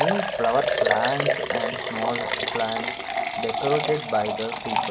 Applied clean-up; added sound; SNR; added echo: none; Liquid; -2 dB; reverberation time 1.9 s.